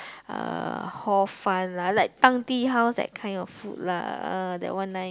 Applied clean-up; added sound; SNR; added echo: none; none; none; none.